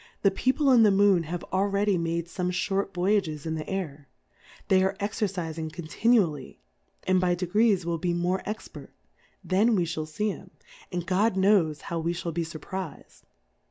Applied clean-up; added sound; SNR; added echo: none; none; none; none.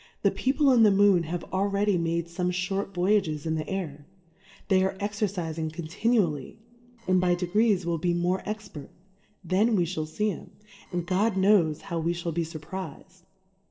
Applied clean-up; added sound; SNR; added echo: neural separator model SepFormer DNS4.